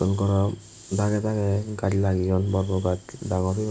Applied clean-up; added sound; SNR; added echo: none; none; none; none.